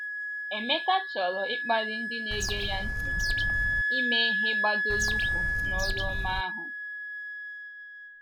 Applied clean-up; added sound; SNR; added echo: none; Bird + Wind instrument, woodwind instrument; -4 dB; none.